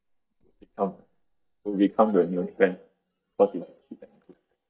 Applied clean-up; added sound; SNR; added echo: neural mask model DeepFilterNet 3.